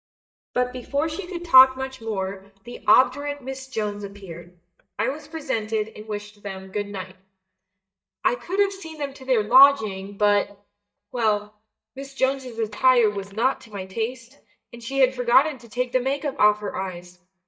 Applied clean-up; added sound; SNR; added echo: neural mask model DeepFilterNet 3.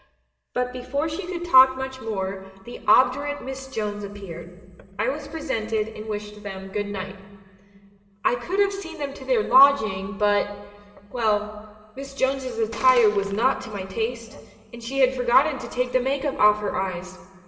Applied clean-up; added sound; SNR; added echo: none; Gunshot, gunfire; 14 dB; reverberation time 2.7 s.